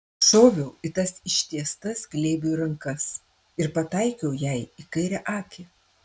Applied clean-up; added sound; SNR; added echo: none; none; none; none.